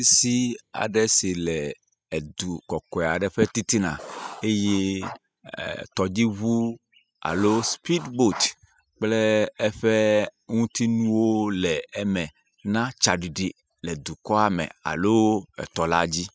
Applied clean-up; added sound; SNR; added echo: classical method spectral subtraction.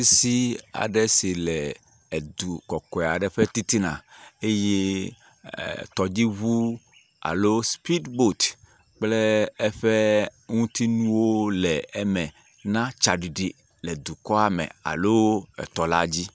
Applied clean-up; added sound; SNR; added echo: none; none; none; none.